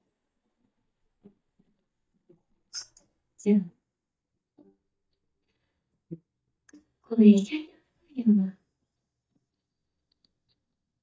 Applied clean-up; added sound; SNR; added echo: neural mask model DeepFilterNet 3.